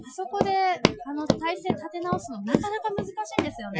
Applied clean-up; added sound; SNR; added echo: classical method Wiener filter.